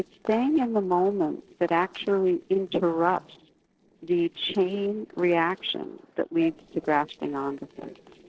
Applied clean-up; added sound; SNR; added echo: neural separator model SepFormer DNS4.